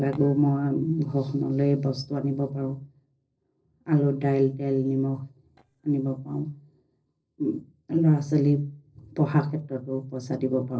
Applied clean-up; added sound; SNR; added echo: neural separator model SepFormer DNS4.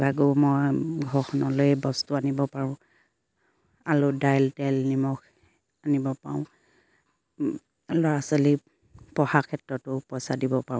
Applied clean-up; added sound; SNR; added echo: none; none; none; none.